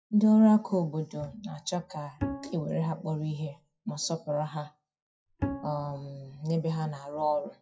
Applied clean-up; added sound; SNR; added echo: classical method WPE with log-MMSE.